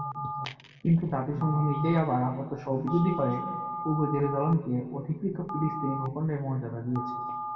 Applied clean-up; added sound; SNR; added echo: none; Telephone; 9 dB; reverberation time 1.6 s.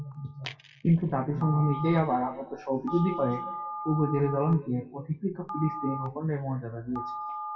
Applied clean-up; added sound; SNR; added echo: classical method WPE with log-MMSE.